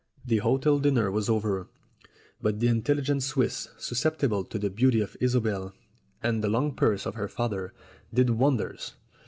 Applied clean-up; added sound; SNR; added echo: none; none; none; none.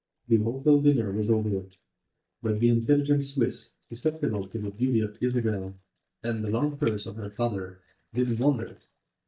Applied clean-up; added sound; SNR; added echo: neural mask model DeepFilterNet 3.